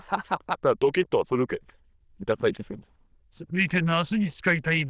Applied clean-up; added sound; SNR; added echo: neural diffusion model UNIVERSE++.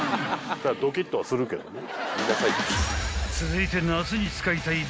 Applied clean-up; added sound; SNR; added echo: none; none; none; none.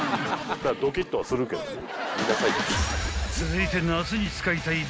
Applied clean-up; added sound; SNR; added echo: none; Scratching (performance technique); 11 dB; none.